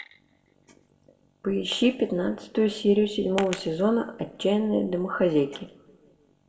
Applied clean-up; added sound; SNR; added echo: none; none; none; reverberation time 0.6 s.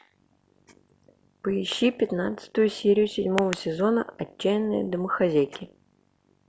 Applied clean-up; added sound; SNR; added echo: none; none; none; none.